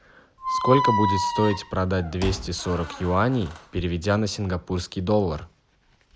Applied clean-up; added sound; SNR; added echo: none; Squeak; 3 dB; none.